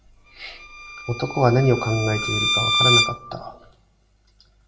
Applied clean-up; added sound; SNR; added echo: none; Bowed string instrument; 0 dB; reverberation time 0.4 s.